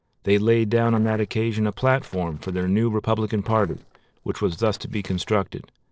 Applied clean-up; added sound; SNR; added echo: neural separator model SepFormer DNS4.